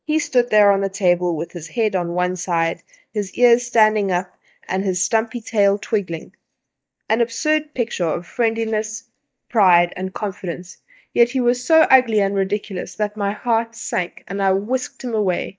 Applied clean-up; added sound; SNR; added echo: neural mask model DeepFilterNet 3.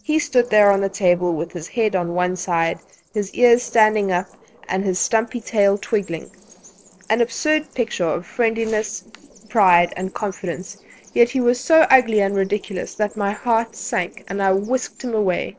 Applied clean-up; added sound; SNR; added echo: neural separator model SepFormer DNS4.